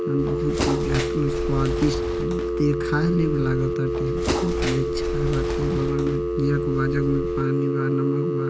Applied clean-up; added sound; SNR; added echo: none; Bird + Telephone; -1 dB; none.